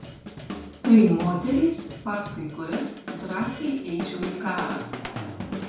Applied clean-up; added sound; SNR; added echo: none; Drum / Drum kit; 10 dB; reverberation time 0.5 s.